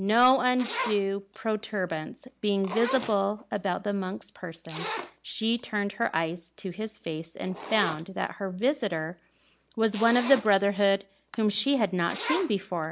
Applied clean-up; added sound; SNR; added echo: none; Zipper (clothing); 13 dB; none.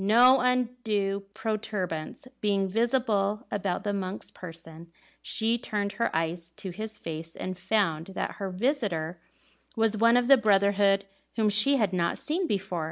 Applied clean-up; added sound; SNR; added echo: none; none; none; none.